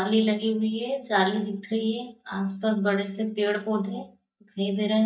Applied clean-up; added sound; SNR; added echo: neural mask model DeepFilterNet 3.